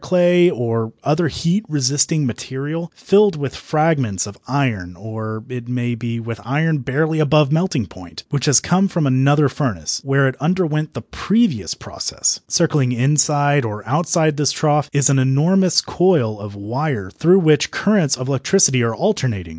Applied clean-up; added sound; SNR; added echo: none; none; none; none.